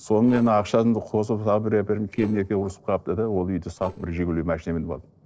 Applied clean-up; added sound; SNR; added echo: neural separator model SepFormer DNS4.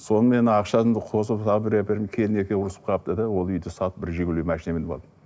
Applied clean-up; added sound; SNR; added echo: none; none; none; none.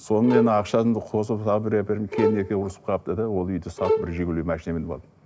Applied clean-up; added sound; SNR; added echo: none; Bowed string instrument; 4 dB; none.